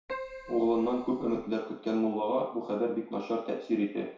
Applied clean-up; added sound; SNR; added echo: none; Keyboard (musical); 13 dB; reverberation time 0.6 s.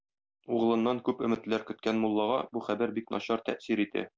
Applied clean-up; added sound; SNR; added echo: none; none; none; none.